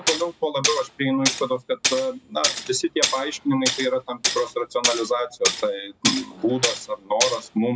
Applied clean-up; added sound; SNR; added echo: none; Tools; 3 dB; none.